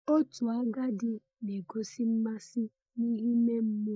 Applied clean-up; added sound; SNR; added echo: neural mask model DeepFilterNet 3.